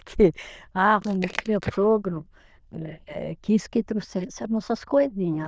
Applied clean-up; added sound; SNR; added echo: neural diffusion model UNIVERSE++.